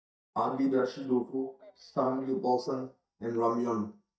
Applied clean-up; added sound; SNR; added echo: neural mask model DeepFilterNet 3.